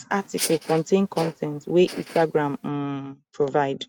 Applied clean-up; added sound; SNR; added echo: neural mask model RNNoise.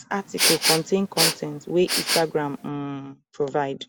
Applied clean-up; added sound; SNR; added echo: none; Respiratory sounds; 0 dB; none.